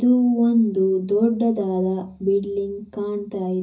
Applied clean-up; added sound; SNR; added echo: none; none; none; reverberation time 0.4 s.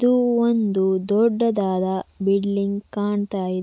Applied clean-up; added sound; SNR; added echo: none; none; none; none.